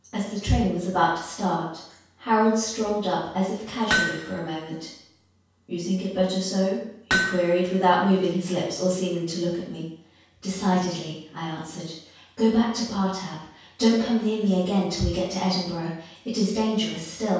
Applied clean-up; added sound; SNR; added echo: none; Hammer; 4 dB; reverberation time 0.6 s.